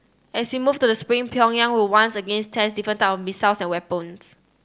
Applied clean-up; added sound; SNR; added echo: none; none; none; none.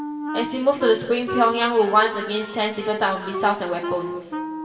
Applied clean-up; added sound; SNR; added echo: none; Wind instrument, woodwind instrument; 9 dB; reverberation time 2.4 s.